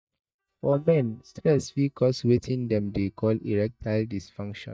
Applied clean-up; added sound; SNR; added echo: neural mask model DeepFilterNet 3.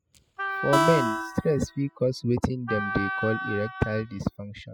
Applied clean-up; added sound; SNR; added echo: classical method spectral subtraction.